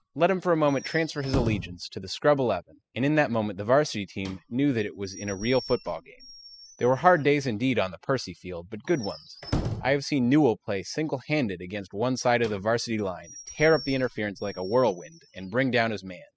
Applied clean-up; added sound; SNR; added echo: classical method spectral subtraction.